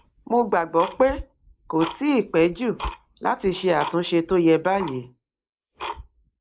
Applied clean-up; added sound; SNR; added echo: neural mask model Resemble Enhance denoiser.